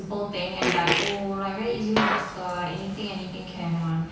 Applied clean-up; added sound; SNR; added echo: none; Fart; 2 dB; reverberation time 0.9 s.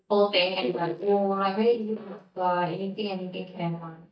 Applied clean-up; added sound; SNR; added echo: neural mask model DeepFilterNet 3.